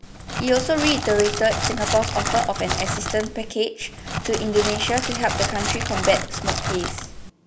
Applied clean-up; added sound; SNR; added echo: none; Crackle; 3 dB; none.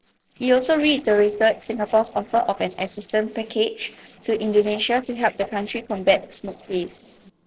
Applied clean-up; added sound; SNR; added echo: neural separator model SepFormer DNS4.